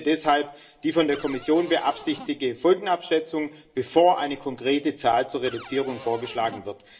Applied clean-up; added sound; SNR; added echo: none; Cupboard open or close; 18 dB; reverberation time 0.7 s.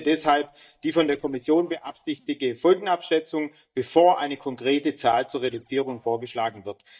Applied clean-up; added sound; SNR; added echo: neural mask model DeepFilterNet 3.